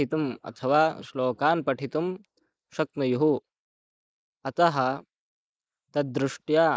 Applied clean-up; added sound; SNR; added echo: neural mask model Resemble Enhance denoiser.